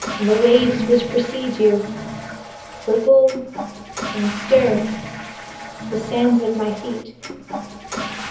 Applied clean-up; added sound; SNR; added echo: none; Toilet flush / Water; 10 dB; reverberation time 0.7 s.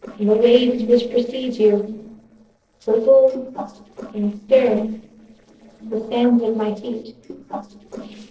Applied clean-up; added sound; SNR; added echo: neural separator model SepFormer DNS4.